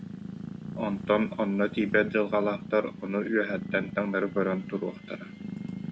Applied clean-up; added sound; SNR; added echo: none; Purr; 10 dB; none.